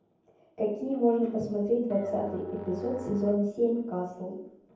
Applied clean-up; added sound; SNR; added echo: none; Musical instrument; 15 dB; reverberation time 0.9 s.